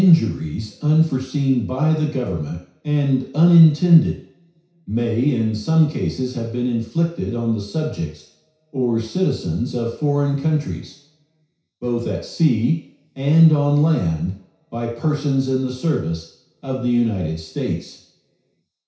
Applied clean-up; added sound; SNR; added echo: none; none; none; reverberation time 0.6 s.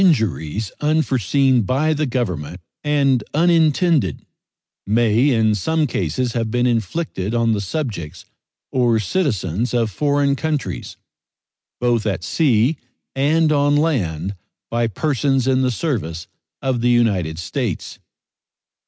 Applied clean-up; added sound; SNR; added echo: none; none; none; none.